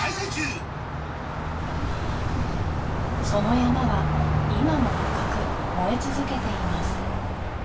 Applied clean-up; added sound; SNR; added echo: none; Car passing by; -1 dB; reverberation time 0.2 s.